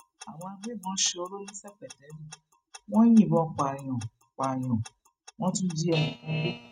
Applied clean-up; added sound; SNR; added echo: neural mask model RNNoise.